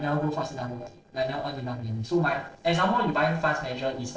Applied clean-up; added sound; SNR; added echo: neural separator model SepFormer DNS4.